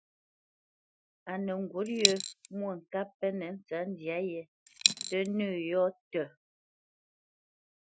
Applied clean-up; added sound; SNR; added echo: classical method Wiener filter.